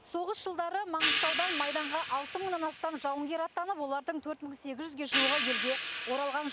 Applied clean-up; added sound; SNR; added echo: none; Hi-hat; -2 dB; none.